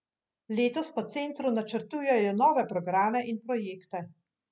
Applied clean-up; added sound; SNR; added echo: none; none; none; none.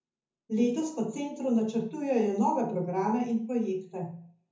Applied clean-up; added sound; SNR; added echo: none; none; none; reverberation time 0.6 s.